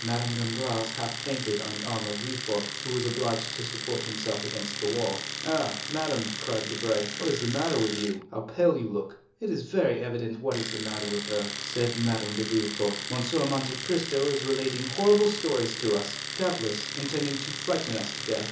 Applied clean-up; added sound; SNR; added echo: none; Domestic sounds, home sounds; 6 dB; reverberation time 0.8 s.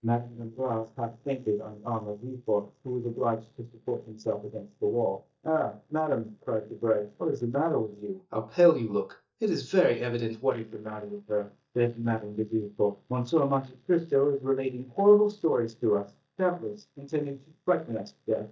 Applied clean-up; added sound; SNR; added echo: neural mask model DeepFilterNet 3.